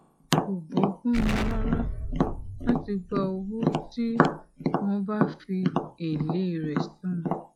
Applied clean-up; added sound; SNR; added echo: classical method log-MMSE.